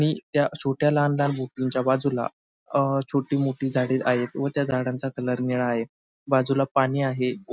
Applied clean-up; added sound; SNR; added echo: none; none; none; none.